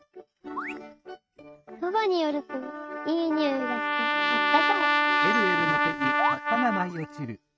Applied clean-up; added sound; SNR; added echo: neural mask model RNNoise.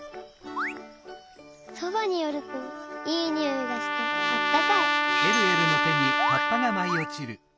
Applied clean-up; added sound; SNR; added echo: none; Trumpet; -2 dB; none.